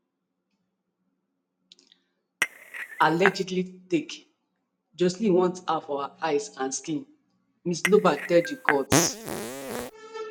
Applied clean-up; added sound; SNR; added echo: none; Fart + Cutlery, silverware / Dishes, pots, and pans / Chink, clink; 1 dB; none.